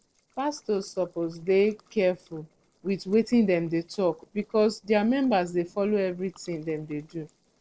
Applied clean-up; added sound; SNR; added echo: neural separator model SepFormer DNS4.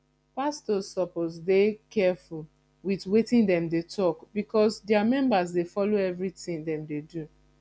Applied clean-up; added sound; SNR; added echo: none; none; none; none.